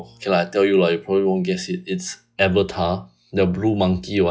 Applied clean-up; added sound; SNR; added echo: classical method log-MMSE.